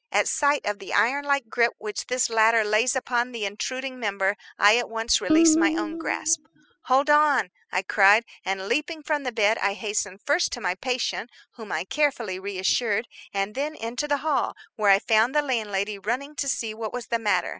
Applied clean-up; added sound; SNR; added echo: classical method spectral subtraction.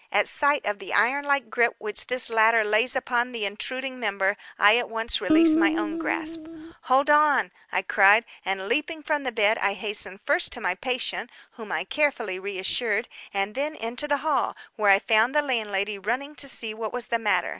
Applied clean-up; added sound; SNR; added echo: none; Guitar; -1 dB; none.